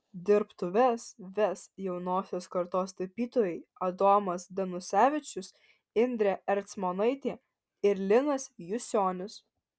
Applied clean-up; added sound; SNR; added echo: none; none; none; none.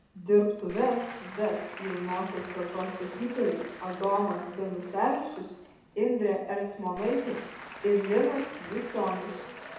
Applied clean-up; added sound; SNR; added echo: none; Applause / Crowd; 15 dB; reverberation time 0.8 s.